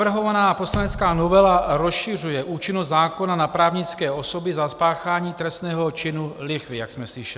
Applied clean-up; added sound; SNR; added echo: none; Bass drum; 11 dB; none.